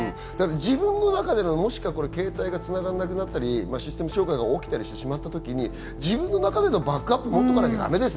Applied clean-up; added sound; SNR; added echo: none; Piano; 12 dB; none.